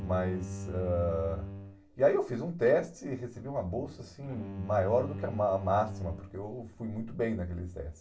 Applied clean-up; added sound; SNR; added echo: none; Bowed string instrument; 10 dB; reverberation time 0.2 s.